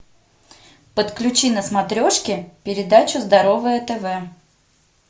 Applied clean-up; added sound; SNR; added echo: none; none; none; none.